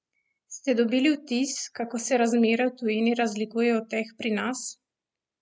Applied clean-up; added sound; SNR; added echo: none; none; none; none.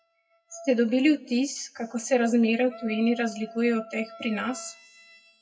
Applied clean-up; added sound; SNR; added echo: classical method WPE with log-MMSE.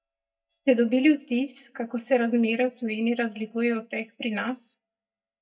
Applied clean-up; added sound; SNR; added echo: neural mask model DeepFilterNet 3.